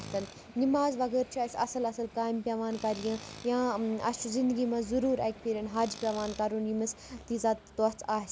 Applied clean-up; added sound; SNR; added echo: none; Waves, surf + Tools; 18 dB; none.